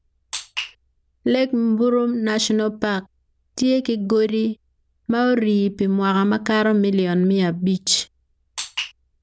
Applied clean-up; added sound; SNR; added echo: none; none; none; none.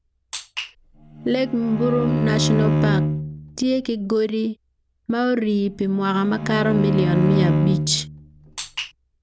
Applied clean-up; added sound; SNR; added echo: none; Bowed string instrument; 0 dB; none.